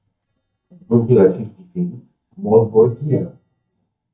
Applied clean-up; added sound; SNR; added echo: neural mask model DeepFilterNet 3.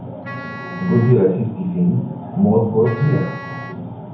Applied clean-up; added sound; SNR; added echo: none; Wind instrument, woodwind instrument; 16 dB; reverberation time 0.9 s.